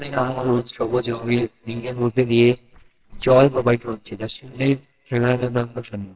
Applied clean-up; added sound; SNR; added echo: neural separator model SepFormer WHAMR!.